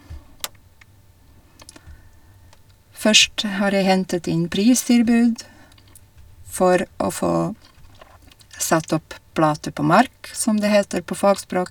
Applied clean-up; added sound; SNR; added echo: none; none; none; none.